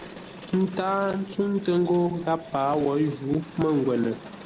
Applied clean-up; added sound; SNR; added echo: none; Crowd; 17 dB; none.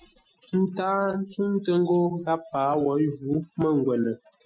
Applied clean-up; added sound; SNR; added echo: classical method Wiener filter.